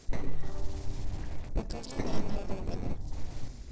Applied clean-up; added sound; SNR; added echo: neural separator model SepFormer DNS4.